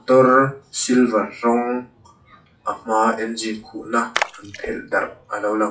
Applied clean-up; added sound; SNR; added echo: classical method WPE with log-MMSE.